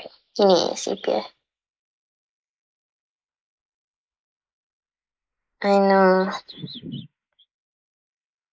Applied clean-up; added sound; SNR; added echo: neural mask model Resemble Enhance denoiser.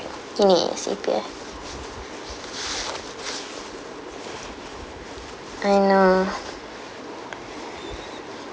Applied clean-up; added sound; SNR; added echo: none; none; none; none.